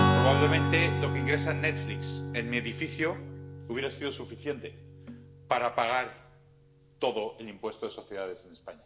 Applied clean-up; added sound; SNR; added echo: none; Strum; -1 dB; reverberation time 0.6 s.